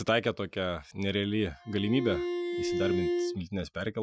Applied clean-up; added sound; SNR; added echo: classical method Wiener filter.